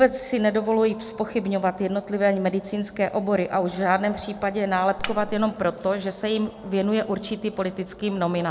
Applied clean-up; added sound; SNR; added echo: none; Cutlery, silverware; 7 dB; none.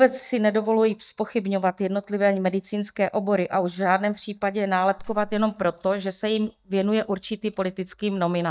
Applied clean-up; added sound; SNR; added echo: neural mask model DeepFilterNet 3.